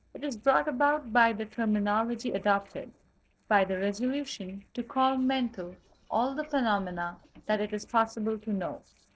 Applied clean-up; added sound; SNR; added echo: neural separator model SepFormer DNS4.